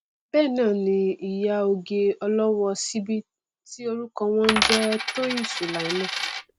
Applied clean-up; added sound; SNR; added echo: none; Coin (dropping); 2 dB; none.